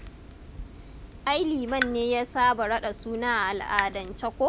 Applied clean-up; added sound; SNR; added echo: none; Drip / Water tap, faucet; 10 dB; none.